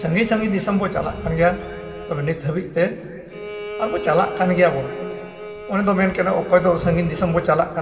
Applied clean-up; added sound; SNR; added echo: none; Bowed string instrument; 13 dB; reverberation time 2.3 s.